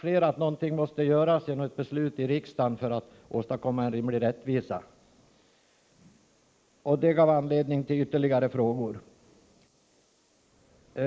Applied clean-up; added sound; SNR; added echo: neural mask model Resemble Enhance denoiser.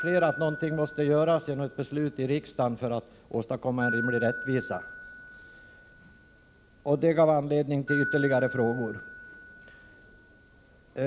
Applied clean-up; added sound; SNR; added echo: none; Glockenspiel; 10 dB; none.